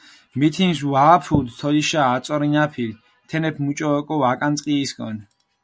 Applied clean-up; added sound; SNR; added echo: none; none; none; none.